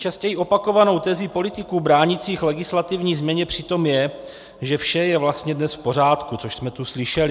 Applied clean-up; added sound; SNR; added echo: none; none; none; none.